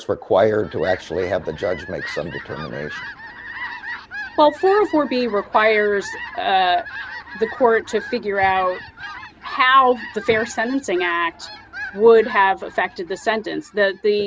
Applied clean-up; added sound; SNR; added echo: none; Fowl; 15 dB; none.